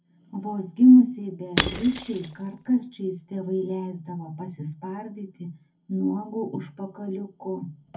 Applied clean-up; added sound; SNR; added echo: none; Shatter / Crushing; 6 dB; reverberation time 0.3 s.